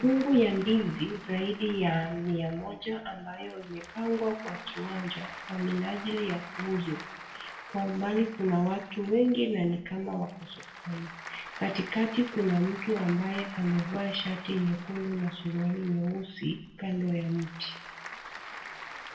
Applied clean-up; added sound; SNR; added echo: none; Applause / Crowd; 14 dB; reverberation time 0.6 s.